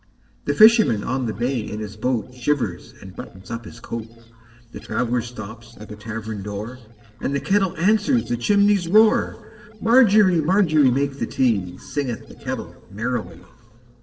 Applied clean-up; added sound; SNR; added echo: neural separator model SepFormer DNS4.